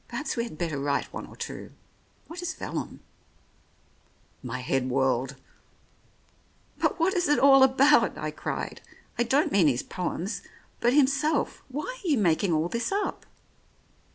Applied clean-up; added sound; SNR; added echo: none; none; none; none.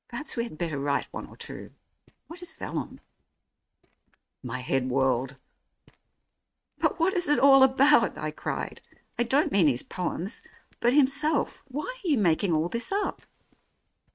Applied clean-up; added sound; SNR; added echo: neural mask model RNNoise.